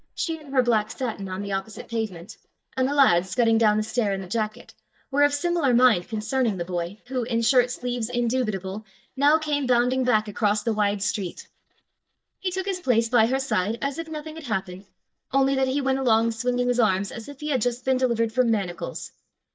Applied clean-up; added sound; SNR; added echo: neural mask model DeepFilterNet 3.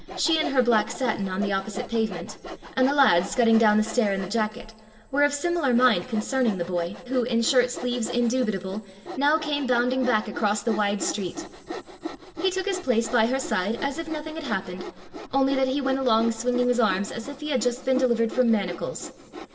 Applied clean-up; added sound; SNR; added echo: none; Sawing; 13 dB; reverberation time 1.9 s.